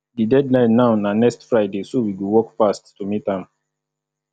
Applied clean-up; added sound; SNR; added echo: none; none; none; none.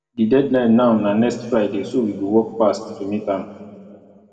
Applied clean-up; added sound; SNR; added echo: none; none; none; reverberation time 1.8 s.